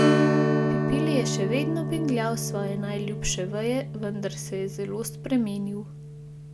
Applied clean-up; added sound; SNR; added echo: none; Strum; -3 dB; none.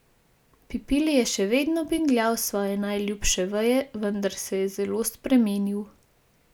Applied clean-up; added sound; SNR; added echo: none; none; none; none.